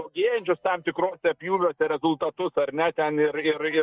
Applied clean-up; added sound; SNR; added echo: neural mask model DeepFilterNet 3.